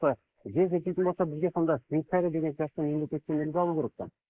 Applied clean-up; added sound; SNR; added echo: neural mask model Resemble Enhance denoiser.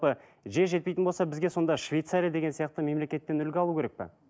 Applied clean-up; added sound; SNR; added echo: none; none; none; none.